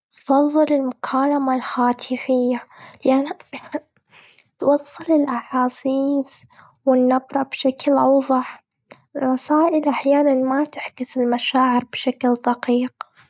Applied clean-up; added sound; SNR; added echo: neural mask model RNNoise.